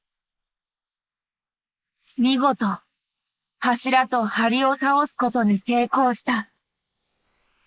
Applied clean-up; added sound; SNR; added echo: neural mask model Resemble Enhance denoiser.